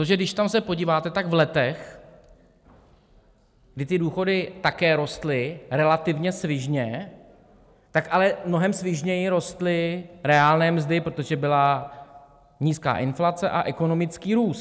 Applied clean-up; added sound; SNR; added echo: none; none; none; none.